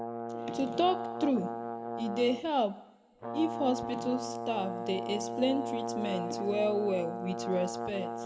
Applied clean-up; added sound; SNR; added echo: none; Brass instrument; 5 dB; reverberation time 1.3 s.